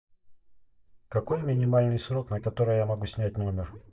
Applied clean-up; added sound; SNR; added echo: neural mask model DeepFilterNet 3.